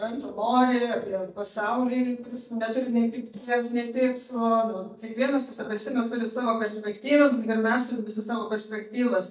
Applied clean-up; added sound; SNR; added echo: neural mask model DeepFilterNet 3.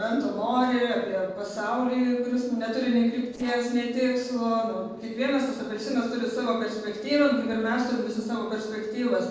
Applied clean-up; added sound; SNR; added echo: neural separator model SepFormer DNS4.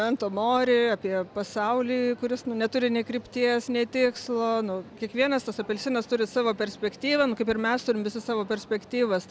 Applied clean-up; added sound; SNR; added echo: none; none; none; none.